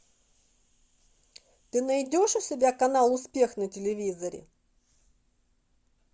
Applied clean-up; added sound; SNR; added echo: none; none; none; none.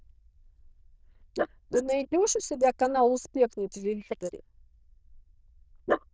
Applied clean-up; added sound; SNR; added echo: neural diffusion model UNIVERSE++.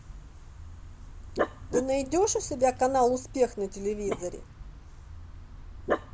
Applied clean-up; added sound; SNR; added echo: none; Dog; 7 dB; none.